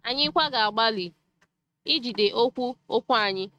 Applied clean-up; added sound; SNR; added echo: neural mask model RNNoise.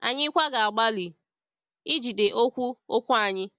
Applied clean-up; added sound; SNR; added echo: none; none; none; none.